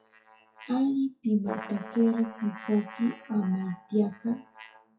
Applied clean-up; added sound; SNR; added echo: classical method WPE with log-MMSE.